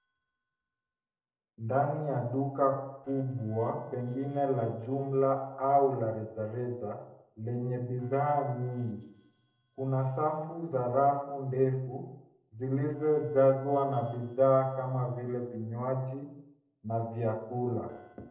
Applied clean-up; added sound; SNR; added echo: neural separator model SepFormer DNS4.